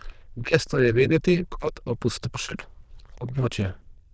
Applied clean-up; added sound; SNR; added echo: neural diffusion model UNIVERSE++.